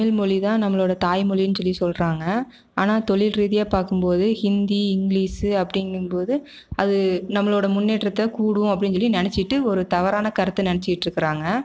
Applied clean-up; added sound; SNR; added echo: none; none; none; none.